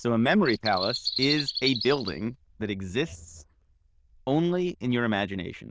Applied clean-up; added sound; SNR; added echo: neural diffusion model UNIVERSE++.